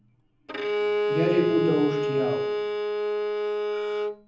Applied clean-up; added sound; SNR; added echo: none; Bowed string instrument; -3 dB; reverberation time 0.6 s.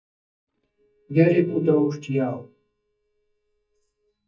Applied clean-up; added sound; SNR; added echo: neural mask model DeepFilterNet 3.